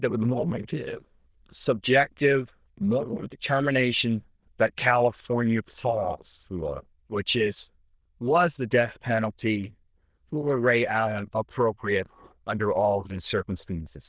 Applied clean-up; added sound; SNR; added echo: neural diffusion model UNIVERSE++.